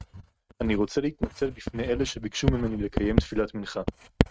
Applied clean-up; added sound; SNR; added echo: neural mask model RNNoise.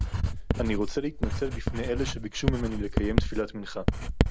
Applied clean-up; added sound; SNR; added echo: none; Writing; -4 dB; none.